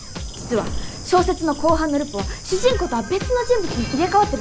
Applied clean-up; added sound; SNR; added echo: none; Bird / Insect; 10 dB; none.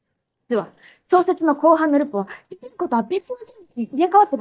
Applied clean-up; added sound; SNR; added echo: neural mask model DeepFilterNet 3.